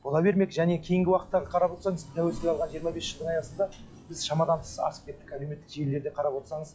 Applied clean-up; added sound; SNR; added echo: classical method log-MMSE.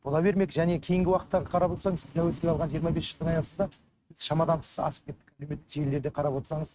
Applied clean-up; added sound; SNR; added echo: neural mask model RNNoise.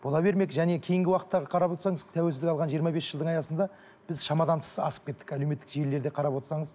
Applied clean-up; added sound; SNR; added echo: none; none; none; none.